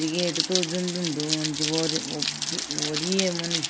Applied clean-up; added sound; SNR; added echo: none; Rain; 0 dB; none.